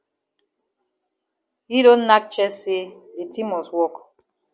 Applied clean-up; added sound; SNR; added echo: none; none; none; none.